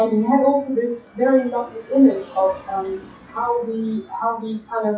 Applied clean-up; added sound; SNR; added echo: classical method WPE with log-MMSE.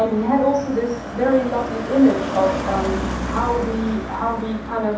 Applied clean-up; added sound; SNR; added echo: none; Car passing by; 6 dB; reverberation time 0.7 s.